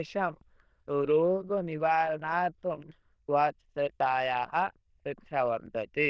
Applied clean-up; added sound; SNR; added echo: neural diffusion model UNIVERSE++.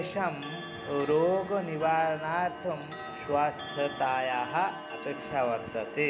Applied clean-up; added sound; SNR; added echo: none; Clock; 12 dB; none.